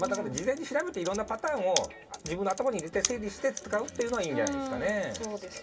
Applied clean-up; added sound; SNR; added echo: none; Computer keyboard; 10 dB; reverberation time 0.1 s.